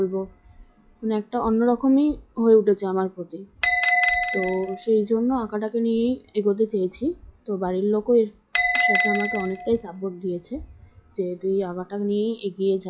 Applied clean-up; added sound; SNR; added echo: classical method log-MMSE.